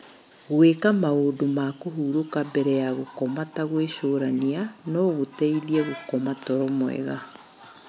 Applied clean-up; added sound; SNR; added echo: none; none; none; none.